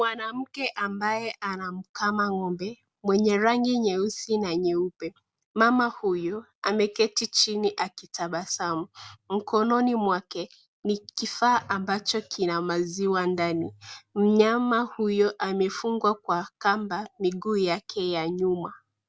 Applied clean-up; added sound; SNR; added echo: none; none; none; none.